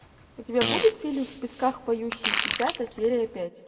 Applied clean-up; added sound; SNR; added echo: none; Fart; 2 dB; reverberation time 1.0 s.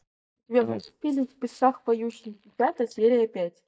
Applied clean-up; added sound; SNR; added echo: neural mask model DeepFilterNet 3.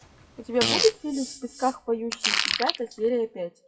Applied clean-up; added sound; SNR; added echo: classical method WPE with log-MMSE.